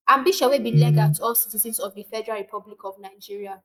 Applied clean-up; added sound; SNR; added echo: neural mask model DeepFilterNet 3.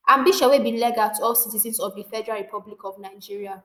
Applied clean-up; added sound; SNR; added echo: neural mask model Resemble Enhance denoiser.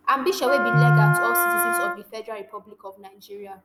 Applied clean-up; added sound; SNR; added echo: none; Wind instrument, woodwind instrument; 0 dB; none.